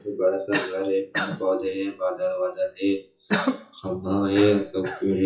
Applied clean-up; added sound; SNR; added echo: classical method WPE with log-MMSE.